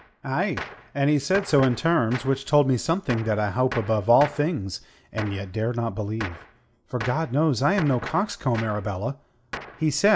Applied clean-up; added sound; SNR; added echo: none; Gunshot, gunfire; 15 dB; none.